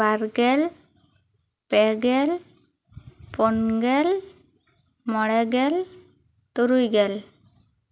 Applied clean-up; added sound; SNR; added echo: none; none; none; none.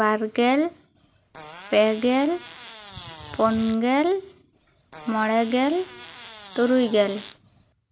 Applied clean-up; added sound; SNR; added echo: none; Fart; 19 dB; none.